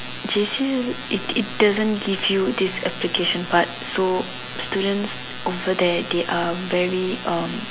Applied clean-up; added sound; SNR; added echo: none; none; none; none.